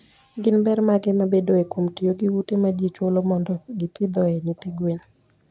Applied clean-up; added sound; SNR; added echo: none; none; none; none.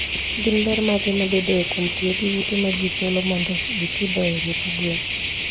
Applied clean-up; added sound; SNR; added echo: none; Cricket; 2 dB; none.